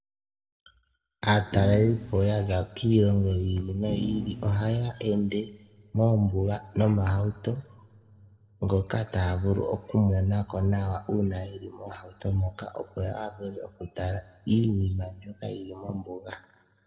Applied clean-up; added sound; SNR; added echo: none; Thump, thud; 8 dB; reverberation time 1.2 s.